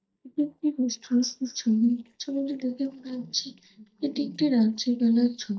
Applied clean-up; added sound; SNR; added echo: neural mask model DeepFilterNet 3.